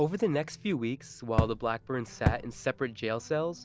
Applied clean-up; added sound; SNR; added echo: none; Thump, thud; 0 dB; none.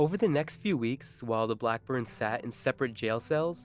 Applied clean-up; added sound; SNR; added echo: none; none; none; none.